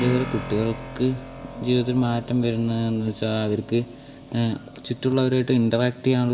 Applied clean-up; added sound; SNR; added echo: none; Keyboard (musical); 14 dB; reverberation time 0.9 s.